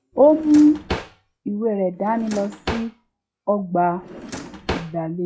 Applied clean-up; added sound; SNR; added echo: classical method log-MMSE.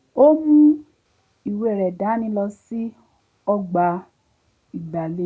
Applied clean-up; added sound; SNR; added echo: none; none; none; none.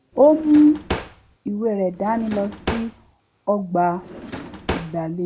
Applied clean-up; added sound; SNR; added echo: none; Drawer open or close; 11 dB; none.